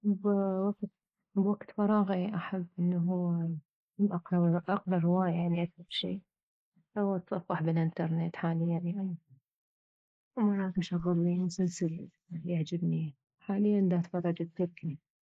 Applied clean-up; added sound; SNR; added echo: neural mask model Resemble Enhance denoiser.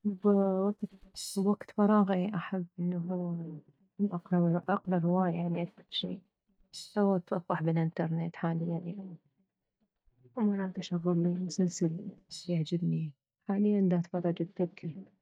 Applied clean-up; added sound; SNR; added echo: neural mask model DeepFilterNet 3.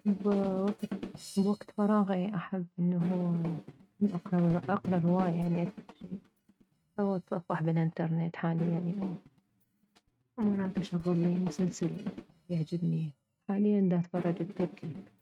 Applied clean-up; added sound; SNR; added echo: neural mask model RNNoise.